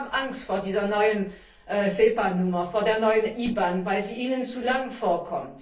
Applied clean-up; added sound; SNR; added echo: none; none; none; reverberation time 0.4 s.